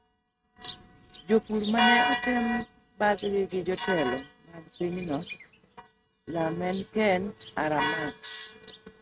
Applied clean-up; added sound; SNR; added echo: neural mask model RNNoise.